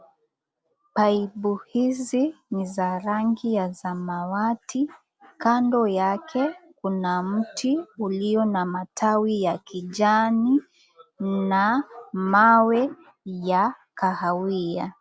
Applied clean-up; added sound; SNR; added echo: none; none; none; none.